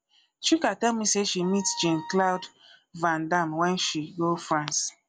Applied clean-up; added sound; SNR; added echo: none; Wind instrument, woodwind instrument; 15 dB; none.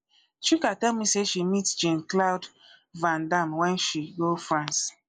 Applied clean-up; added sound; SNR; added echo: neural mask model Resemble Enhance denoiser.